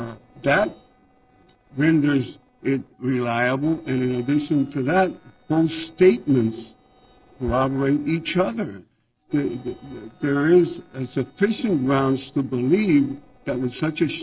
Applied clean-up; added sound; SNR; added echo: neural separator model SepFormer DNS4.